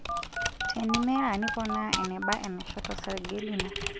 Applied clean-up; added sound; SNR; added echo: none; Telephone + Typing; 1 dB; none.